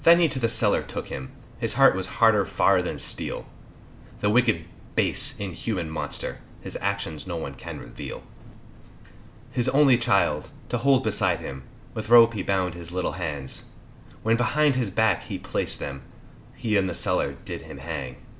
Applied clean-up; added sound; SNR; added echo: none; none; none; none.